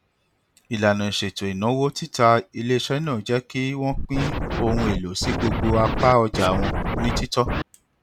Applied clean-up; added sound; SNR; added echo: none; Scratching (performance technique); 2 dB; none.